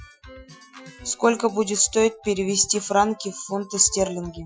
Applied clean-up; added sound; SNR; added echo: classical method Wiener filter.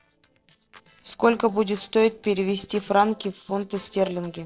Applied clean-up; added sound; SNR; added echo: neural separator model SepFormer DNS4.